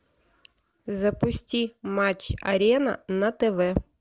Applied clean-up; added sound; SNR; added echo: none; none; none; none.